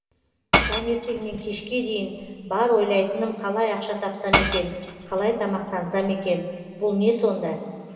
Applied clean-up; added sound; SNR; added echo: none; Shatter / Crushing; 3 dB; reverberation time 2.5 s.